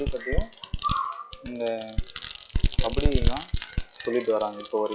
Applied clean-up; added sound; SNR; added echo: classical method log-MMSE.